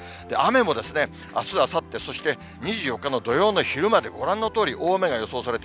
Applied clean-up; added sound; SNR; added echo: none; none; none; none.